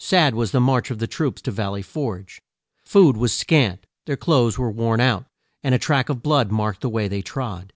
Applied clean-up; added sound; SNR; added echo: none; none; none; none.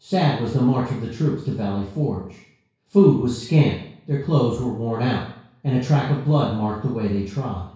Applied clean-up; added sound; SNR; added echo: none; none; none; reverberation time 0.6 s.